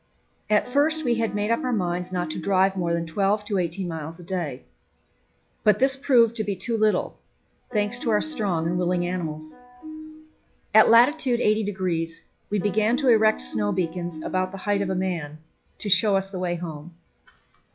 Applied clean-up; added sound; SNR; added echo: classical method log-MMSE.